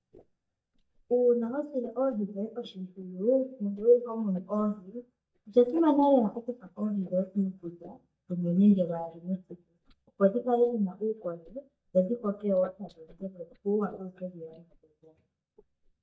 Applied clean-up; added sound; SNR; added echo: neural mask model DeepFilterNet 3.